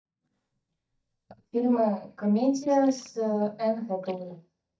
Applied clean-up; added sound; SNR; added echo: neural mask model DeepFilterNet 3.